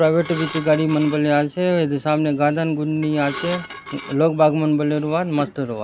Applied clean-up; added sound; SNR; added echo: none; Dishes, pots, and pans / Glass; 13 dB; none.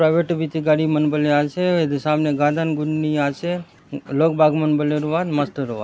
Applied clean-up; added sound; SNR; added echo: none; none; none; none.